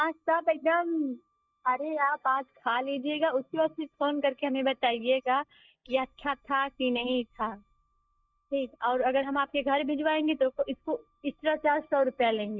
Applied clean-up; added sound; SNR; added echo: neural mask model DeepFilterNet 3.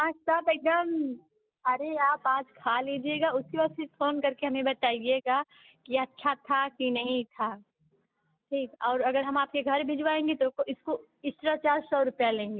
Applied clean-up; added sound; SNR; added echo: none; none; none; none.